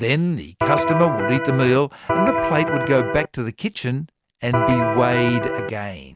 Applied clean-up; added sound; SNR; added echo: none; Electric guitar; 0 dB; none.